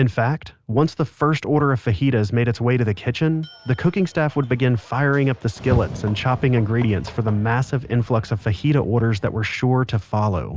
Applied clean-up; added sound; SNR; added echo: none; none; none; none.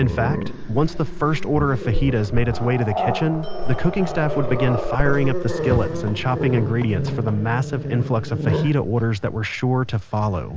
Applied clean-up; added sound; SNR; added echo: none; Growling; 3 dB; none.